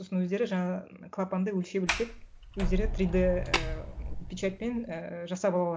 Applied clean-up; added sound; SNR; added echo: none; Sliding door + Tap; 2 dB; none.